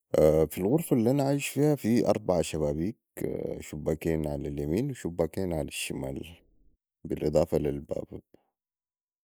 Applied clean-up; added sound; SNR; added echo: neural mask model Resemble Enhance denoiser.